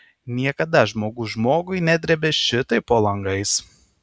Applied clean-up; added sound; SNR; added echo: none; none; none; none.